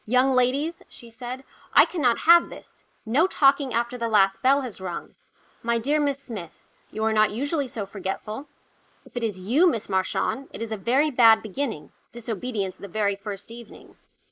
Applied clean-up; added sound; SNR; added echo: neural mask model Resemble Enhance denoiser.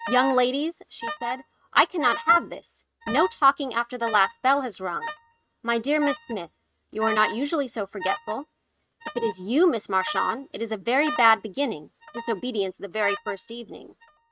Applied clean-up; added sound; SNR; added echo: neural mask model RNNoise.